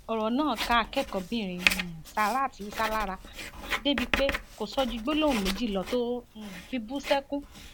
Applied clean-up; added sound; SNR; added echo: none; Writing; 6 dB; none.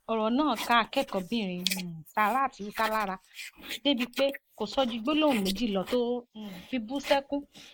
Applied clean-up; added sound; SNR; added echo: neural mask model Resemble Enhance denoiser.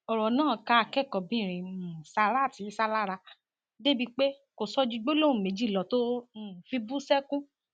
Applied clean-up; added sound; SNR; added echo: none; none; none; none.